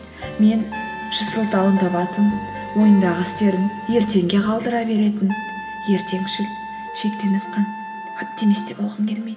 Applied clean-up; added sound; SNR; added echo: none; Trumpet; 12 dB; reverberation time 1.5 s.